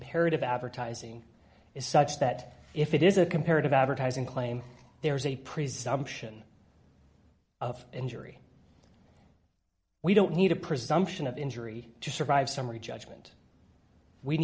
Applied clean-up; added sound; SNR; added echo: none; none; none; none.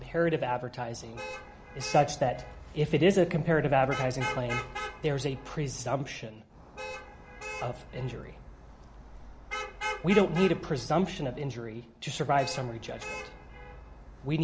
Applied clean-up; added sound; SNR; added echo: none; Traffic noise, roadway noise / Vehicle horn, car horn, honking; 11 dB; none.